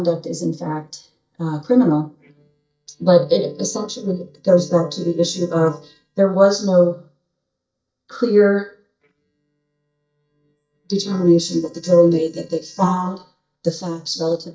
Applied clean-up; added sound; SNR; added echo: neural mask model DeepFilterNet 3.